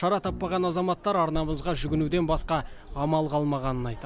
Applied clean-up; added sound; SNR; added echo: none; Bowed string instrument; 17 dB; none.